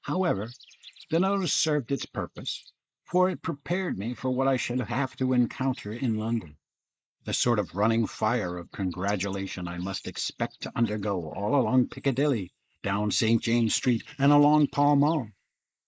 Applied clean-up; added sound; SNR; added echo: neural mask model Resemble Enhance denoiser.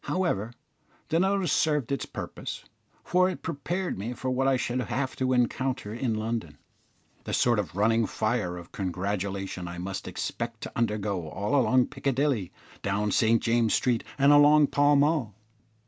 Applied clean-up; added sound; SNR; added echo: none; none; none; none.